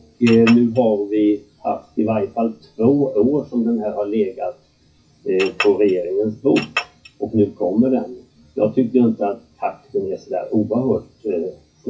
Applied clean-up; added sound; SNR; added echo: classical method WPE with log-MMSE.